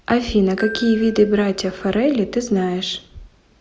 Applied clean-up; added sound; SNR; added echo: none; Glockenspiel; 19 dB; none.